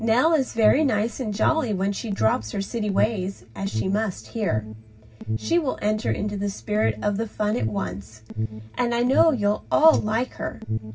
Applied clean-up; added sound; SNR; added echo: none; Alarm; 7 dB; reverberation time 0.4 s.